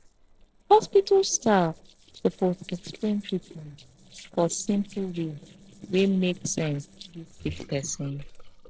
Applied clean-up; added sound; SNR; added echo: neural separator model SepFormer DNS4.